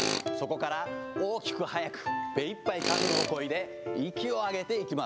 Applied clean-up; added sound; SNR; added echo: none; Tools; 5 dB; none.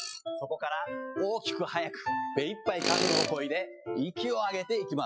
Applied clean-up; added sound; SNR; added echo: classical method Wiener filter.